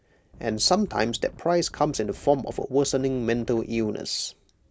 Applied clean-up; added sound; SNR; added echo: none; Wind; 20 dB; none.